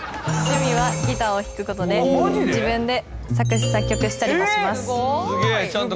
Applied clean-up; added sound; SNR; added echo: none; Doorbell; 14 dB; none.